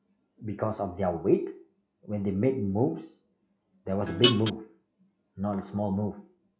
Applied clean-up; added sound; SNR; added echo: classical method log-MMSE.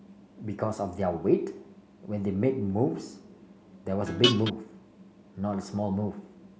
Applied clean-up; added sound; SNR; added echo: none; Guitar; -3 dB; none.